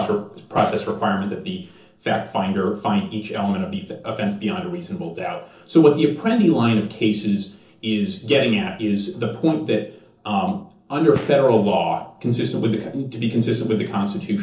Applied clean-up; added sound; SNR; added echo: neural separator model SepFormer DNS4.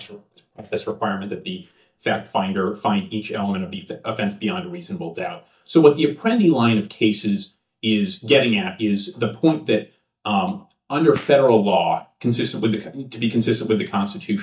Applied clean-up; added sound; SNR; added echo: neural mask model DeepFilterNet 3.